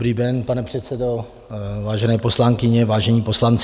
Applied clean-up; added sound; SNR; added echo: none; none; none; none.